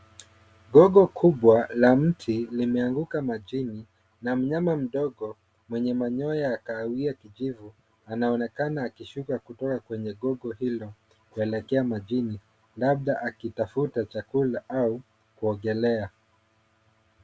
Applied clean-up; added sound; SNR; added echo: none; none; none; none.